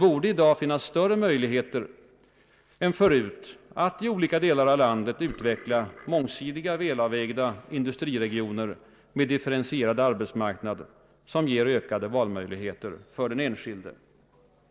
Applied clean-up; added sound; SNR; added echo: neural separator model SepFormer DNS4.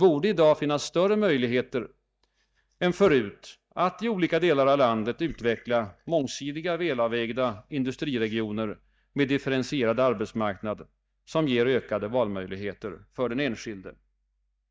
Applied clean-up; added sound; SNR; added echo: neural mask model DeepFilterNet 3.